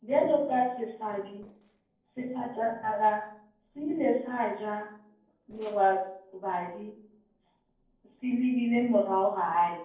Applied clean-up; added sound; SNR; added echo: neural separator model SepFormer DNS4.